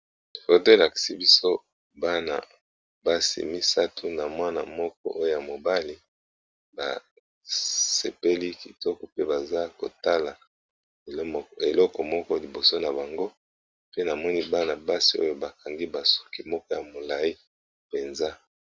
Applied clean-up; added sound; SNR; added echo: none; none; none; none.